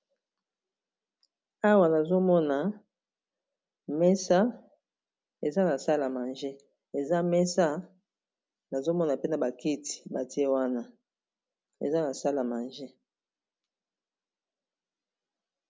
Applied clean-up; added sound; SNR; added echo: none; none; none; none.